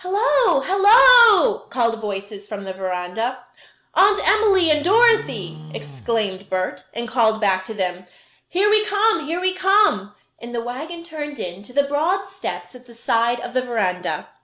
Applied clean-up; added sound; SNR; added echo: none; Livestock, farm animals, working animals; 19 dB; none.